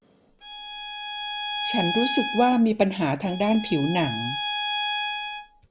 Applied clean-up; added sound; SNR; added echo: none; Bowed string instrument; 4 dB; none.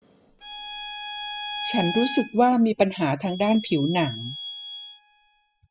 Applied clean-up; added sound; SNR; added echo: classical method spectral subtraction.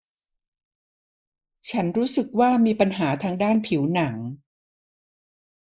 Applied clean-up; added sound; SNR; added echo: neural mask model Resemble Enhance denoiser.